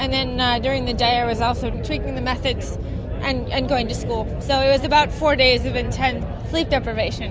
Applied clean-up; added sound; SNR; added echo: none; none; none; none.